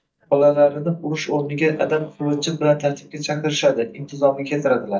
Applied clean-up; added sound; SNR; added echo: neural mask model DeepFilterNet 3.